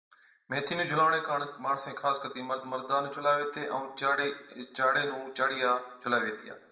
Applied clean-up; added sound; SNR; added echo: none; none; none; reverberation time 0.9 s.